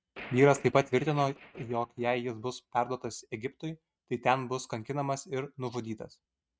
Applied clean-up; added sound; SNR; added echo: neural mask model RNNoise.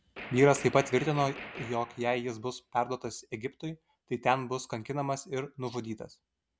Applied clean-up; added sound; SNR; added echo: none; Gunshot, gunfire; 13 dB; none.